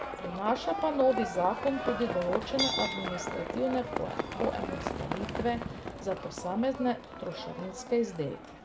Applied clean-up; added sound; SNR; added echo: none; Livestock, farm animals, working animals; 4 dB; none.